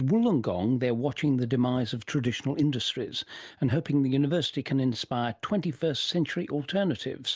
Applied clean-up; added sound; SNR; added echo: none; none; none; none.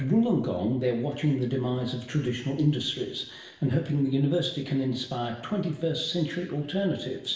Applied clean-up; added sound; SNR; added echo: none; none; none; reverberation time 0.8 s.